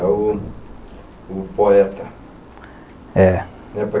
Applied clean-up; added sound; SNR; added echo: none; none; none; none.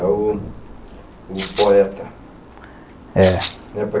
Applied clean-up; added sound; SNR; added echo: none; Rattle (instrument); 2 dB; none.